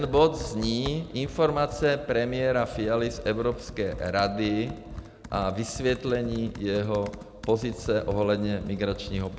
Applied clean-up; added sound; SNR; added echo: none; Computer keyboard; 14 dB; none.